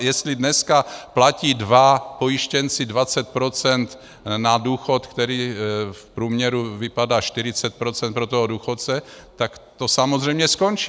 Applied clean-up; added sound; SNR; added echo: none; none; none; none.